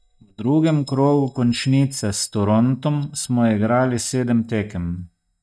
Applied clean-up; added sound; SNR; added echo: neural mask model DeepFilterNet 3.